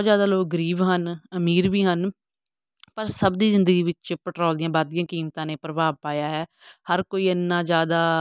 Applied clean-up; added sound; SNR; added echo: none; none; none; none.